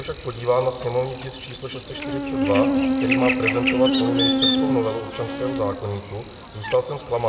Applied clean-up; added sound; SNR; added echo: none; Buzz; -1 dB; reverberation time 1.6 s.